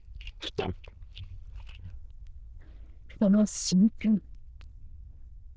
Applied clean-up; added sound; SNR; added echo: neural diffusion model UNIVERSE++.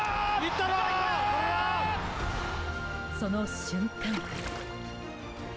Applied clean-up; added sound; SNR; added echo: none; Splash, splatter; 12 dB; none.